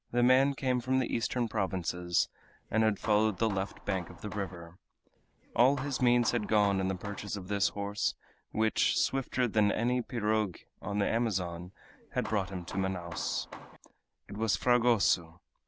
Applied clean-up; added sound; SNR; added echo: none; Hammer; 15 dB; none.